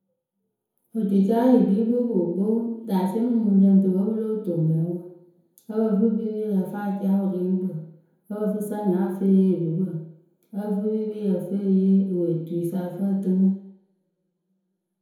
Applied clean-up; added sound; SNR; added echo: none; none; none; reverberation time 0.9 s.